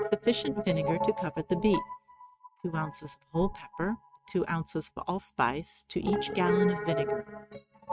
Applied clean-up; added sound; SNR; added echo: neural mask model RNNoise.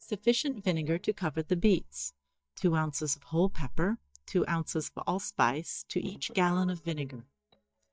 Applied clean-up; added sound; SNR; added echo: neural mask model DeepFilterNet 3.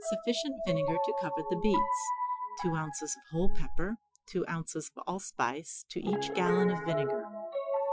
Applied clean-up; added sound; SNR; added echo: classical method Wiener filter.